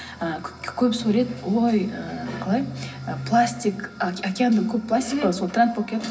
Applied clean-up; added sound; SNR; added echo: none; none; none; reverberation time 0.4 s.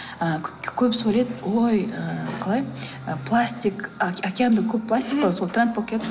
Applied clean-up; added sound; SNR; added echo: none; none; none; none.